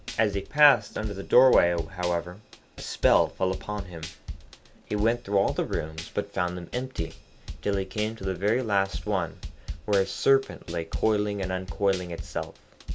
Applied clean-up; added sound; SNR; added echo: none; Drum kit; 10 dB; none.